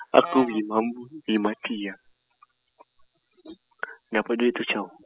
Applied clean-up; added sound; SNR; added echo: classical method spectral subtraction.